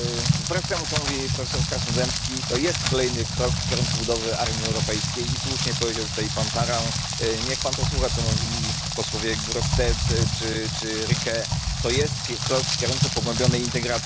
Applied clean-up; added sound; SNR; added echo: none; Rain; -4 dB; none.